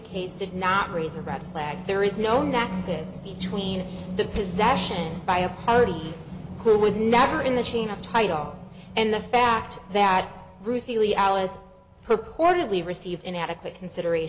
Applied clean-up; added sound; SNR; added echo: none; none; none; none.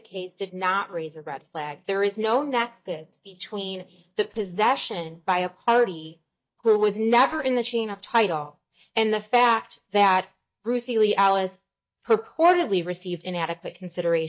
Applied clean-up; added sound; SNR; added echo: neural mask model DeepFilterNet 3.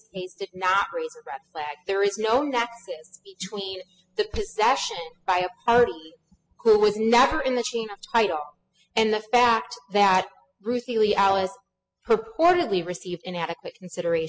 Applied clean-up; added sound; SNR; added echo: classical method spectral subtraction.